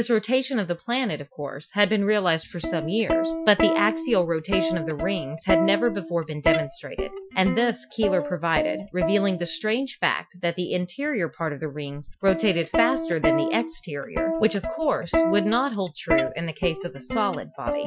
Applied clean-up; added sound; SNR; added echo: classical method Wiener filter.